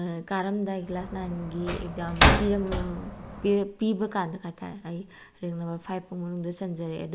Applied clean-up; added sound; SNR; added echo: none; Slam; -4 dB; none.